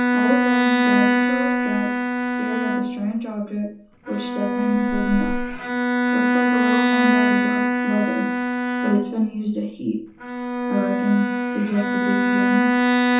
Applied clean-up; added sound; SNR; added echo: none; Bowed string instrument; -5 dB; reverberation time 0.6 s.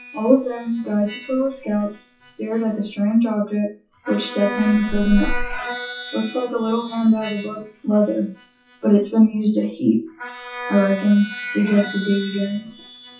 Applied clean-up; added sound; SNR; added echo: classical method WPE with log-MMSE.